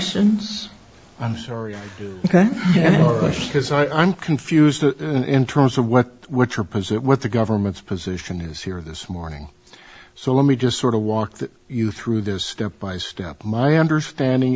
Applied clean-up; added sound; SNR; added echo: none; none; none; none.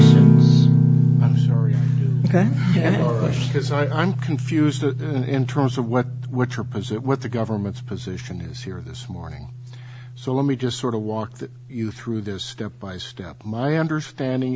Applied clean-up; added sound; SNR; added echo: none; Guitar; -3 dB; none.